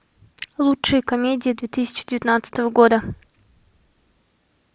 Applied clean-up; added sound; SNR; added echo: none; none; none; none.